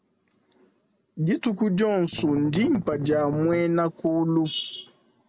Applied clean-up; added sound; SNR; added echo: none; Strum; 11 dB; none.